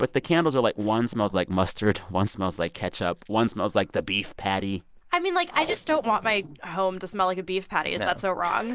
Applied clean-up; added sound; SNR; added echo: neural separator model SepFormer DNS4.